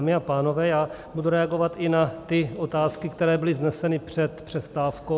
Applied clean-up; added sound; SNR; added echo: none; none; none; none.